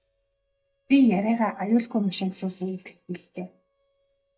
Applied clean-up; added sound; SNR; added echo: neural mask model DeepFilterNet 3.